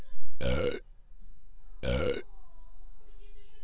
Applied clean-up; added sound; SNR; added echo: none; Burping, eructation; 5 dB; reverberation time 0.4 s.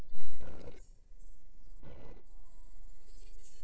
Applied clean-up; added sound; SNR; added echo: neural separator model SepFormer DNS4.